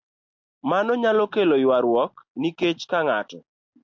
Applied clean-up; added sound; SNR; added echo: none; none; none; none.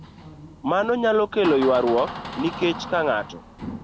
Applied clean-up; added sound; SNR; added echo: none; Door; 12 dB; none.